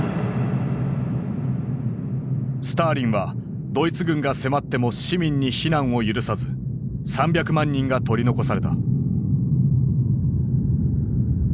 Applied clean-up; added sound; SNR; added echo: none; none; none; none.